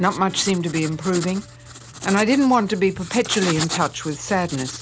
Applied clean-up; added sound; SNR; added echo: none; Writing; 11 dB; none.